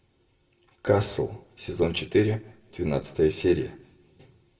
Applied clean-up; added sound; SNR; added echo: none; none; none; reverberation time 0.7 s.